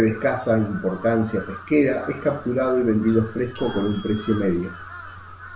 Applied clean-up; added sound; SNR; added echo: none; Crow + Doorbell; 16 dB; none.